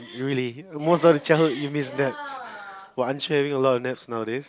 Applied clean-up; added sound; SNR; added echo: none; none; none; none.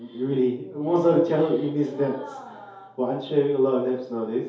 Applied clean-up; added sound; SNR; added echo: none; none; none; reverberation time 2.4 s.